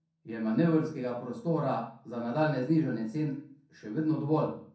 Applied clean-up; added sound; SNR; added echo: none; none; none; reverberation time 0.5 s.